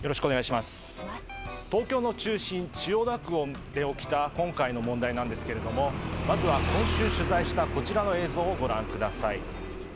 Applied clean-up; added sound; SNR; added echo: none; Motorcycle; 5 dB; none.